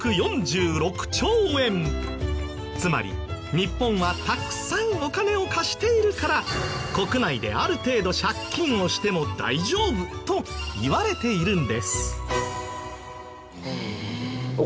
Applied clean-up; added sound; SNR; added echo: none; none; none; none.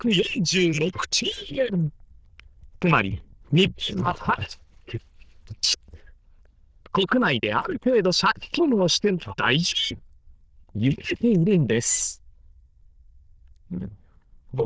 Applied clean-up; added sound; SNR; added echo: neural diffusion model UNIVERSE++.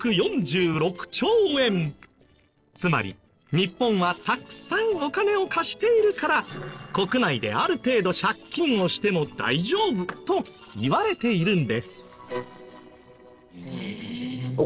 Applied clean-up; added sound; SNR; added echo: neural separator model SepFormer DNS4.